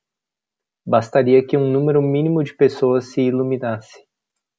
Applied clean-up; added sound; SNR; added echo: none; none; none; none.